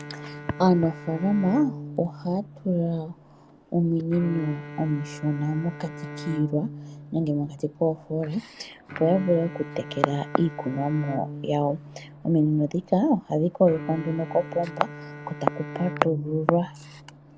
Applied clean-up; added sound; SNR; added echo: none; Bowed string instrument; 13 dB; none.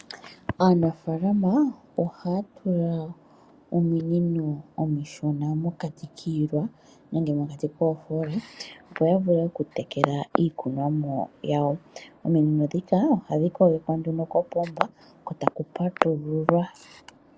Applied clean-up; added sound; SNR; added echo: none; none; none; none.